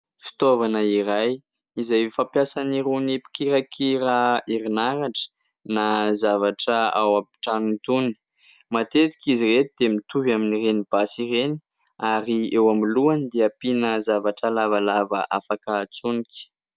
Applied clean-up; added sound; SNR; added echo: none; none; none; none.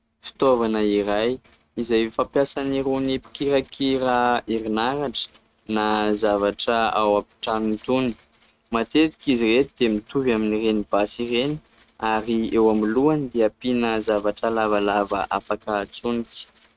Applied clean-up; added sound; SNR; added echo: neural mask model RNNoise.